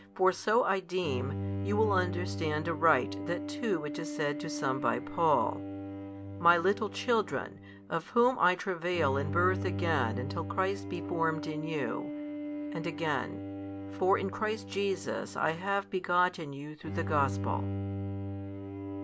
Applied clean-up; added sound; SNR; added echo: none; Bowed string instrument; 6 dB; none.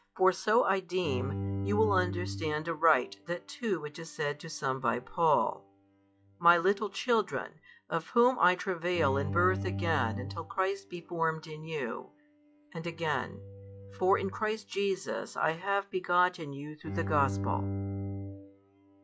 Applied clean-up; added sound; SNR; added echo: classical method log-MMSE.